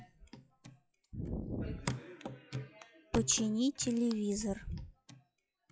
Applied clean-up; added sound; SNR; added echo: classical method log-MMSE.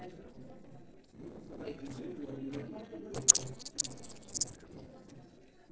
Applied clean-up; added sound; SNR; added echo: neural separator model SepFormer DNS4.